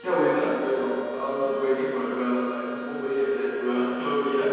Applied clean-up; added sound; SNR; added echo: none; Wind instrument, woodwind instrument; 18 dB; reverberation time 2.1 s.